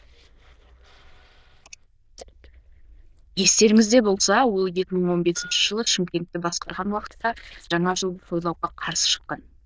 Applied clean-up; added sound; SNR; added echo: neural diffusion model UNIVERSE++.